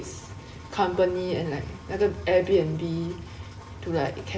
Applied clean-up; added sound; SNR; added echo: none; Engine; 18 dB; reverberation time 0.8 s.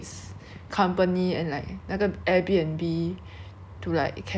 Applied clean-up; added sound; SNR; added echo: none; none; none; none.